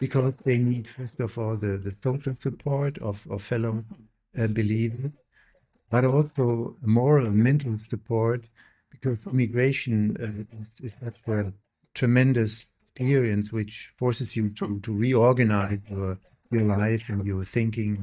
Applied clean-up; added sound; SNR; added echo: neural mask model DeepFilterNet 3.